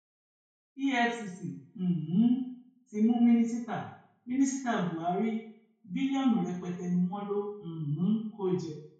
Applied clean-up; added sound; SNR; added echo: none; none; none; reverberation time 0.5 s.